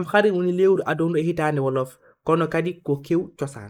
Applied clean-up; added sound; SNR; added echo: neural mask model Resemble Enhance denoiser.